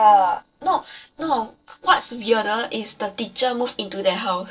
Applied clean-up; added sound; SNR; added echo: neural separator model SepFormer DNS4.